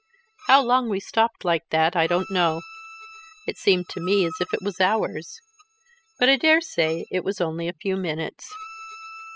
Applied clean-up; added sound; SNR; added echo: classical method spectral subtraction.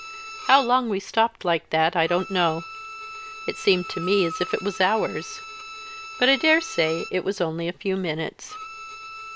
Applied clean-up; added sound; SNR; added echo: none; Bowed string instrument; 13 dB; none.